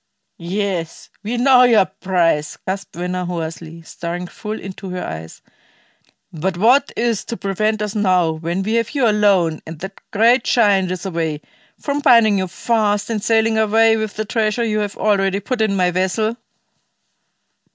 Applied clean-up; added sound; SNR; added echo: none; none; none; none.